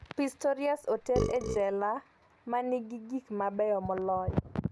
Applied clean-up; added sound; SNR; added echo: none; Burping, eructation; 5 dB; none.